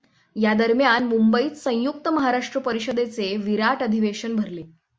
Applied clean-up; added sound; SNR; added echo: none; none; none; none.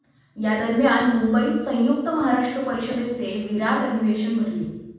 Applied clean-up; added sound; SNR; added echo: none; none; none; reverberation time 1.2 s.